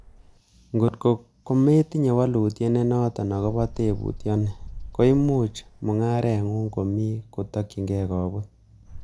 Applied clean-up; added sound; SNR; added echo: none; Bird; 18 dB; none.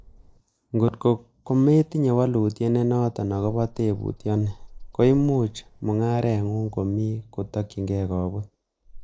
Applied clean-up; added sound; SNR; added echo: neural mask model Resemble Enhance denoiser.